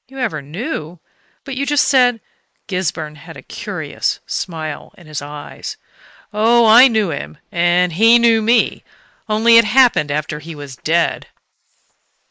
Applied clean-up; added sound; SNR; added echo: neural mask model Resemble Enhance denoiser.